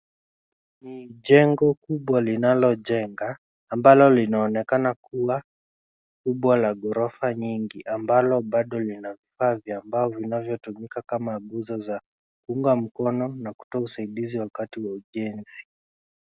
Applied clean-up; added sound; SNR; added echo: none; none; none; none.